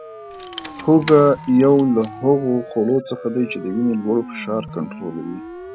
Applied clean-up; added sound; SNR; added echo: none; Rattle / Keys jangling + Siren; 14 dB; none.